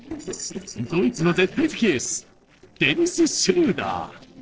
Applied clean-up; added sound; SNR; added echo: neural separator model SepFormer DNS4.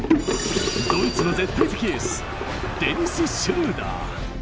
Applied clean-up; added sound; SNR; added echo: none; Sink (filling or washing) / Gurgling; 3 dB; none.